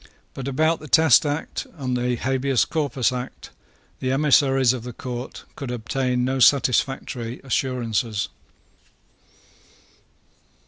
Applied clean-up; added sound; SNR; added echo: none; none; none; none.